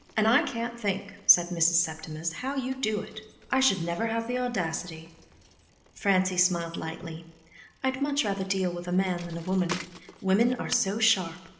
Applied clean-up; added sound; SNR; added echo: none; Bicycle; 19 dB; reverberation time 0.8 s.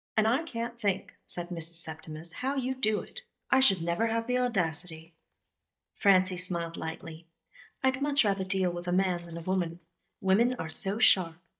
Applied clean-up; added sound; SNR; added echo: neural mask model DeepFilterNet 3.